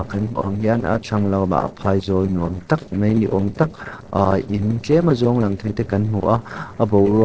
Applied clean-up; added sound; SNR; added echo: neural separator model SepFormer DNS4.